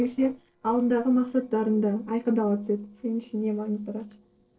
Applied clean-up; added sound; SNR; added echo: neural separator model SepFormer DNS4.